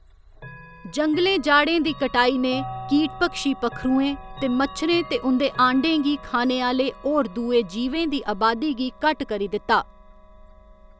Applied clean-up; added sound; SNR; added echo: none; Chime / Clock; 18 dB; none.